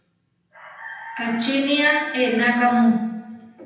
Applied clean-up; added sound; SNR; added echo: none; none; none; reverberation time 0.9 s.